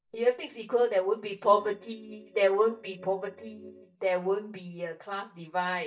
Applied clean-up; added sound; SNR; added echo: neural mask model DeepFilterNet 3.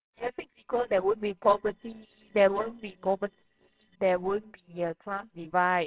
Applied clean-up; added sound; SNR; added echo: neural separator model SepFormer WHAMR!.